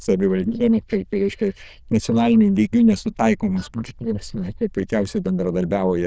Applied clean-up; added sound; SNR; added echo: neural diffusion model UNIVERSE++.